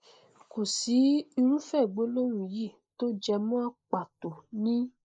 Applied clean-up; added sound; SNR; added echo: neural mask model Resemble Enhance denoiser.